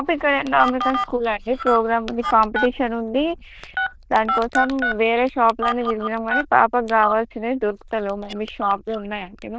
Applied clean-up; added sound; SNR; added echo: neural diffusion model UNIVERSE++.